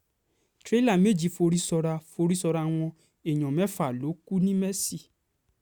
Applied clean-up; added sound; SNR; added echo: none; none; none; none.